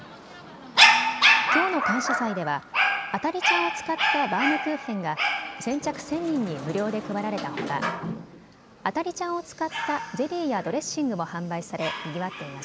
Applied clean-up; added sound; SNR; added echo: none; Dog; -3 dB; none.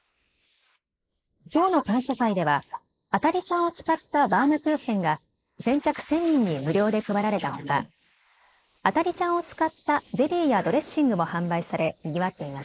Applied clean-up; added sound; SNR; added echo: neural mask model Resemble Enhance denoiser.